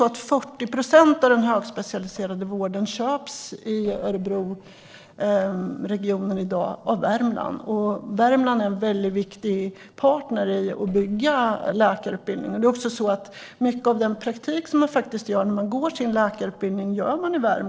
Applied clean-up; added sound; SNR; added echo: neural separator model SepFormer DNS4.